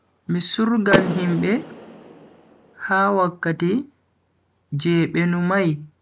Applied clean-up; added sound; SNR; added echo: none; Door / Car; 9 dB; none.